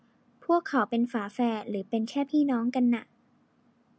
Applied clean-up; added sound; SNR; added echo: none; none; none; none.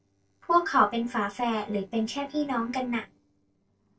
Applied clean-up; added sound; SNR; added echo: neural separator model SepFormer DNS4.